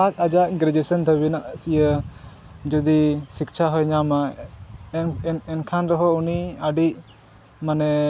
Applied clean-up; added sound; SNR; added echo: none; none; none; none.